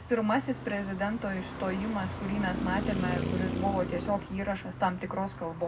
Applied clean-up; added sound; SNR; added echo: none; Traffic noise, roadway noise; 4 dB; reverberation time 0.3 s.